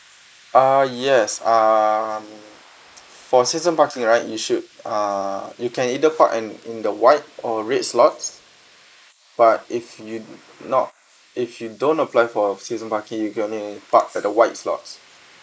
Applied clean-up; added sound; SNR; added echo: neural mask model Resemble Enhance denoiser.